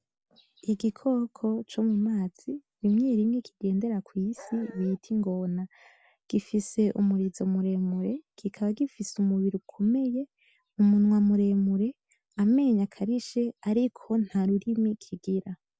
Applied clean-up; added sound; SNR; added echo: none; Dog; 18 dB; none.